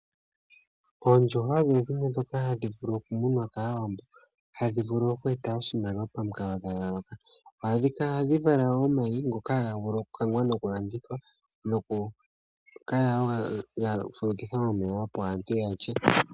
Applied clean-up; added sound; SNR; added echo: none; none; none; none.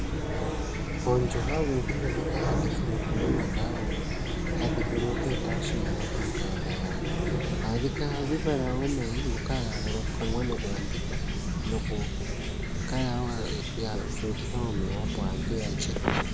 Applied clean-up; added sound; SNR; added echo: none; Chirp, tweet / Fowl; -4 dB; none.